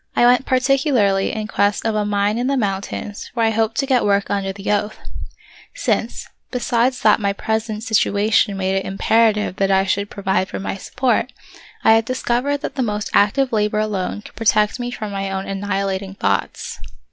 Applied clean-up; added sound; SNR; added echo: none; none; none; none.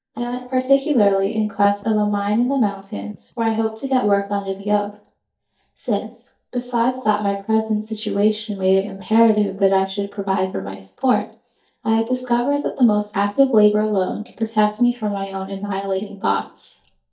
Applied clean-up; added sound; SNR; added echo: neural mask model DeepFilterNet 3.